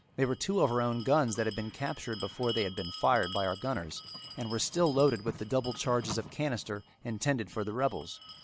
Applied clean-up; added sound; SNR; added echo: none; Bell; 14 dB; none.